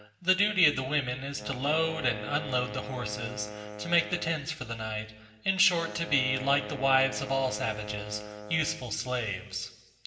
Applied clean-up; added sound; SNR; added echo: none; Wind instrument, woodwind instrument; 12 dB; reverberation time 1.1 s.